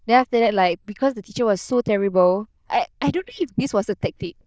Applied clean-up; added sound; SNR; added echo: neural diffusion model UNIVERSE++.